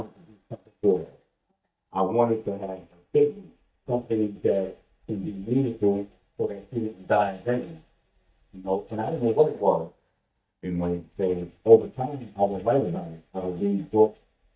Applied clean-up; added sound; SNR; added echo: neural mask model DeepFilterNet 3.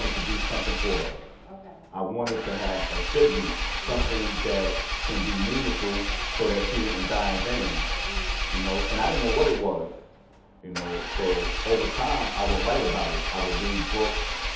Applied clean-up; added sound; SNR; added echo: none; Engine; 0 dB; reverberation time 0.8 s.